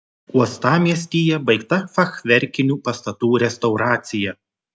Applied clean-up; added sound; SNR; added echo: none; none; none; none.